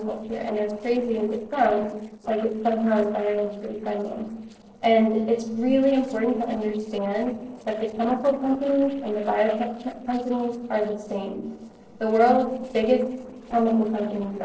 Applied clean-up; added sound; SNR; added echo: neural separator model SepFormer DNS4.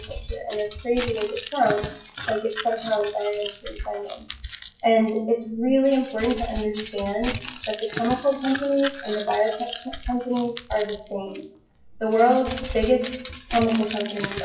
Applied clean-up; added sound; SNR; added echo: classical method WPE with log-MMSE.